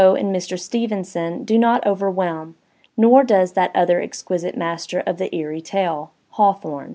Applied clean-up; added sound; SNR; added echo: none; none; none; none.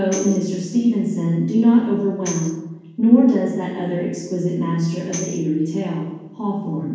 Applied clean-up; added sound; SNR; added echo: none; Tambourine; 18 dB; reverberation time 1.2 s.